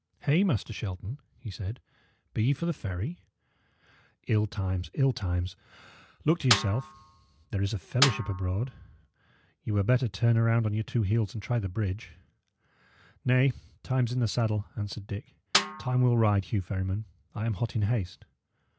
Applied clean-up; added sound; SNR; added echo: none; Snare drum; 5 dB; none.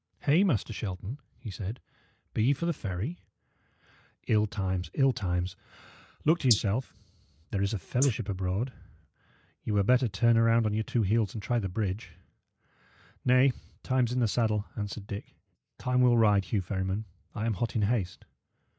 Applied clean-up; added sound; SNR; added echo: neural mask model Resemble Enhance denoiser.